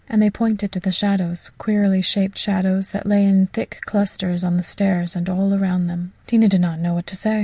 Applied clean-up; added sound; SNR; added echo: none; none; none; none.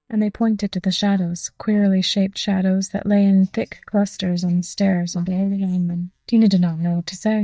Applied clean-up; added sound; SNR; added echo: neural mask model DeepFilterNet 3.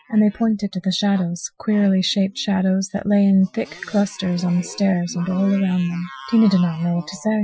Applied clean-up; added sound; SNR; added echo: classical method Wiener filter.